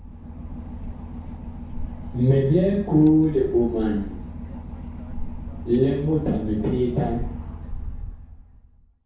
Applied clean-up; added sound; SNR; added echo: none; Engine / Boat, Water vehicle; 9 dB; reverberation time 0.6 s.